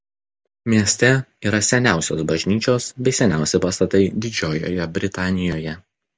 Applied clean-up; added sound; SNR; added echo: none; none; none; none.